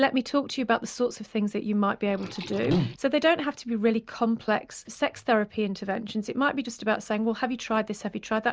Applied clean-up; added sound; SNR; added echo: none; Liquid; 3 dB; none.